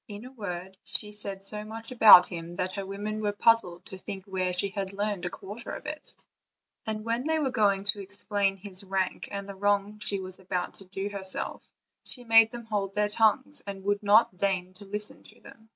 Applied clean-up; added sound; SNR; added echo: none; none; none; none.